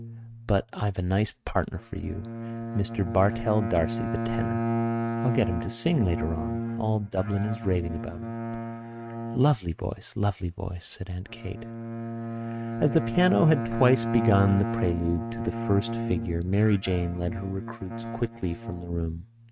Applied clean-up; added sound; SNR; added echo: neural mask model RNNoise.